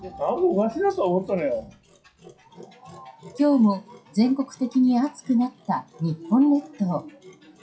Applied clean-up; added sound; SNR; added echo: classical method WPE with log-MMSE.